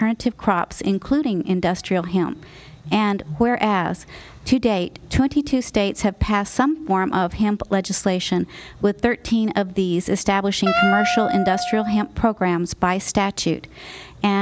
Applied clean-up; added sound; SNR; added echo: none; Wind instrument, woodwind instrument; 3 dB; none.